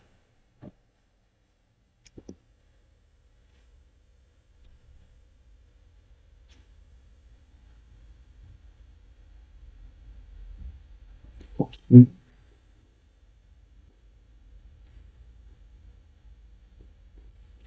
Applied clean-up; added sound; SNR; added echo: neural mask model DeepFilterNet 3.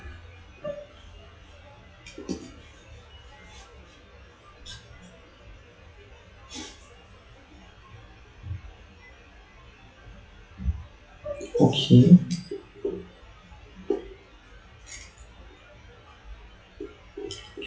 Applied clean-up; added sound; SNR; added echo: classical method WPE with log-MMSE.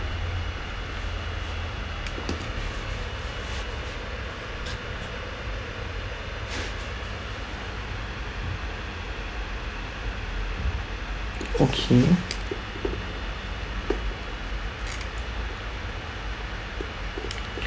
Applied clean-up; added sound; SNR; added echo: none; none; none; none.